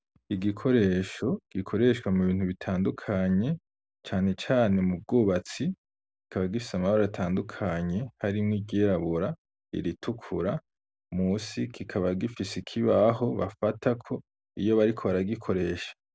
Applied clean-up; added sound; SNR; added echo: none; none; none; none.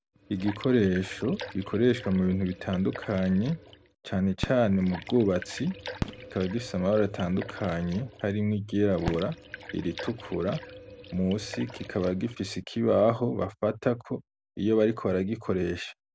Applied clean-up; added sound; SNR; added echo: none; Liquid + Fireworks; 14 dB; none.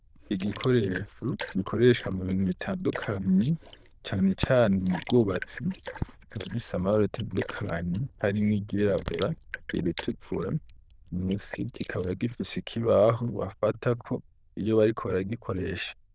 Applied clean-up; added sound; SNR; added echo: neural diffusion model UNIVERSE++.